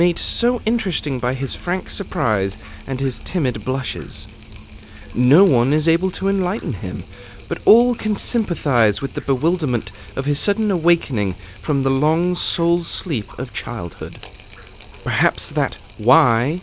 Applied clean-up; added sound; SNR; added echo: none; Cricket + Drip; 16 dB; none.